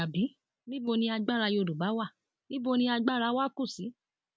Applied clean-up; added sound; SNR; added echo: none; none; none; none.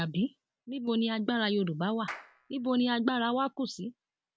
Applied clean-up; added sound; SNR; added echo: none; Clapping; 17 dB; none.